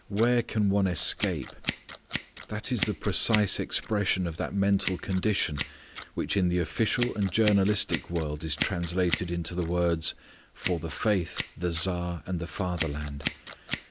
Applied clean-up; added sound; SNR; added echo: none; Scissors; 7 dB; none.